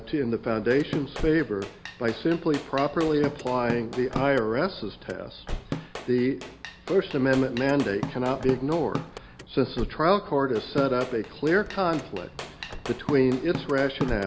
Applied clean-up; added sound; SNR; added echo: none; Car + Drum / Drum kit; 11 dB; none.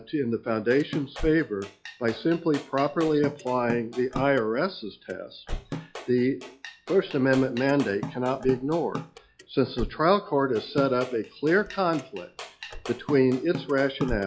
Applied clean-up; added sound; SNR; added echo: classical method log-MMSE.